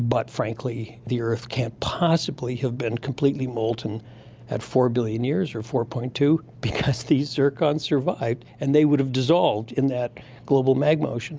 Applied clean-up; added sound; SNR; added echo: none; none; none; none.